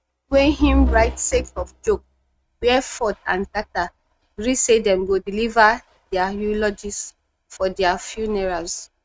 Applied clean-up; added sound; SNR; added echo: neural mask model RNNoise.